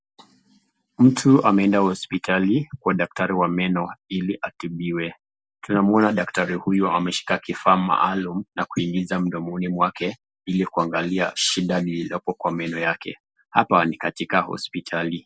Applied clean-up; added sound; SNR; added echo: none; none; none; none.